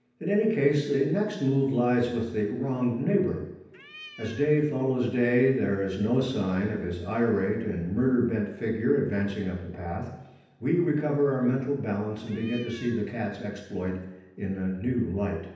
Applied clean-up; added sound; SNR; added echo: none; Cat; 19 dB; reverberation time 0.9 s.